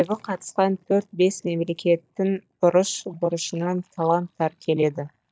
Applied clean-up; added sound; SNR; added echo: neural mask model DeepFilterNet 3.